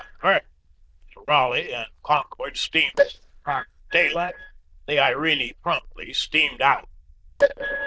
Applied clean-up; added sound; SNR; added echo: neural diffusion model UNIVERSE++.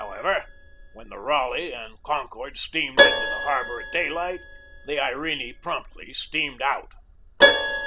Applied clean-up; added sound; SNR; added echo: none; Keyboard (musical); -4 dB; none.